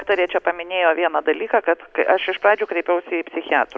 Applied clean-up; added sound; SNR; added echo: none; none; none; none.